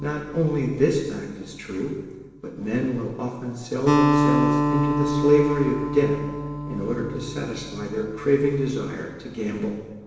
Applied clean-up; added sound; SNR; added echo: none; Acoustic guitar; 2 dB; reverberation time 1.2 s.